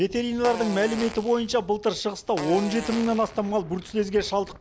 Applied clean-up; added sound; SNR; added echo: none; Fart; 12 dB; none.